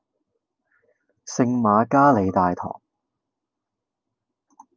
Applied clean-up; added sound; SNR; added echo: none; none; none; none.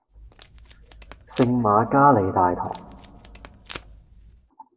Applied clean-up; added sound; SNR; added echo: none; Packing tape, duct tape; 19 dB; reverberation time 1.0 s.